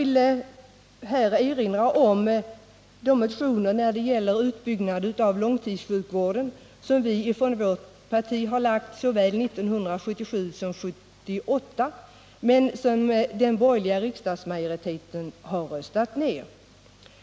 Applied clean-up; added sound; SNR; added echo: none; none; none; none.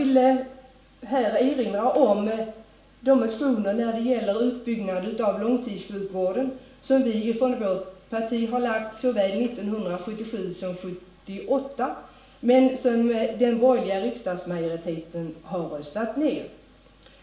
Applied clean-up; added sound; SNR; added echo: none; none; none; reverberation time 0.5 s.